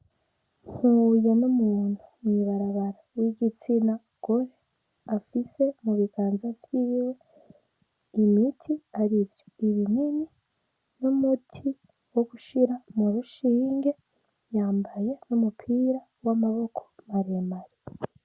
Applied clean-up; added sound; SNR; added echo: none; none; none; none.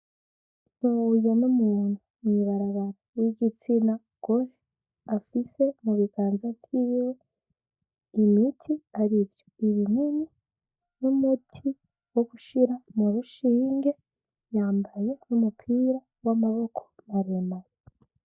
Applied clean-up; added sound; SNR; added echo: neural mask model DeepFilterNet 3.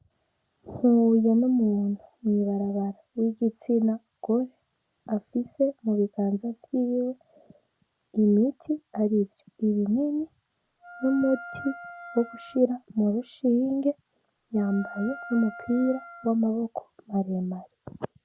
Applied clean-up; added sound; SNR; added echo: none; Wind instrument, woodwind instrument; 15 dB; none.